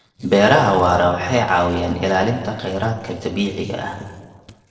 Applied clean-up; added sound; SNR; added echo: neural separator model SepFormer DNS4.